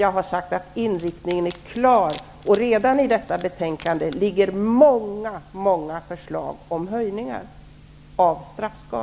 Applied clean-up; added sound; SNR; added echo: none; Wood; 19 dB; none.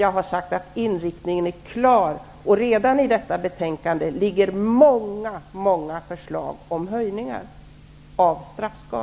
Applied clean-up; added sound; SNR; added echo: none; none; none; none.